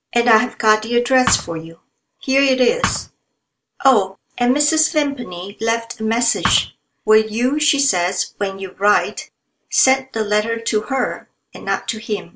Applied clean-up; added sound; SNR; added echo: none; Thump, thud; 5 dB; none.